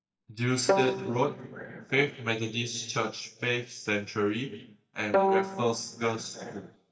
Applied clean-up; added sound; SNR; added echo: neural mask model DeepFilterNet 3.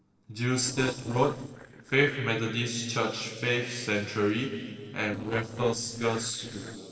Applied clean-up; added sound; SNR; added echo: neural separator model SepFormer DNS4.